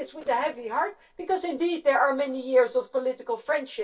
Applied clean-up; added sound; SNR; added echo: neural separator model SepFormer DNS4.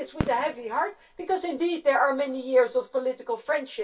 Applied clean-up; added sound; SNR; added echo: none; Fireworks; 15 dB; reverberation time 0.2 s.